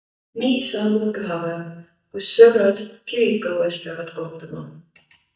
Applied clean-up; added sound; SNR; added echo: neural mask model DeepFilterNet 3.